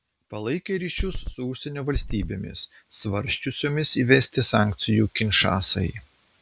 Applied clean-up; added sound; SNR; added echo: neural mask model Resemble Enhance denoiser.